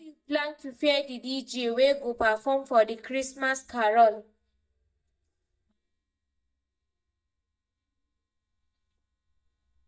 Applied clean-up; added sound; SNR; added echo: neural mask model DeepFilterNet 3.